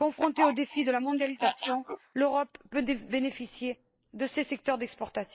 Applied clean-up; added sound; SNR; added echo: neural mask model Resemble Enhance denoiser.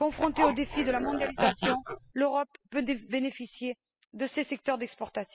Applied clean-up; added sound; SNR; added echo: classical method spectral subtraction.